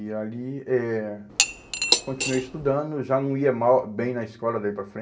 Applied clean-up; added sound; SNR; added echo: none; Cutlery, silverware / Dishes, pots, and pans; 0 dB; reverberation time 0.2 s.